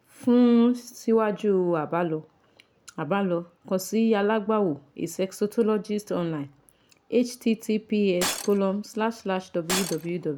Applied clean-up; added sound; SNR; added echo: none; Shatter; 9 dB; none.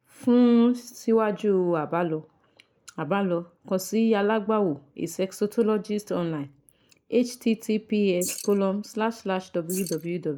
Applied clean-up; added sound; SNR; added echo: neural mask model Resemble Enhance denoiser.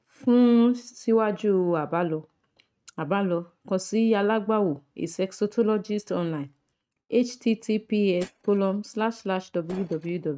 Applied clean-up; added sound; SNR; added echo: neural mask model RNNoise.